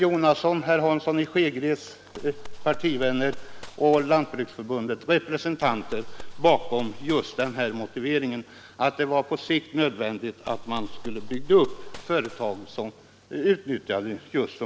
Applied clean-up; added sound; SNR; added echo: none; Gunshot, gunfire; 9 dB; none.